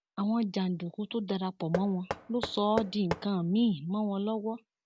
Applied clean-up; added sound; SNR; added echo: none; Knock; 8 dB; none.